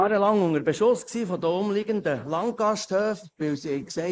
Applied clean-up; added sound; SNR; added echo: neural mask model Resemble Enhance denoiser.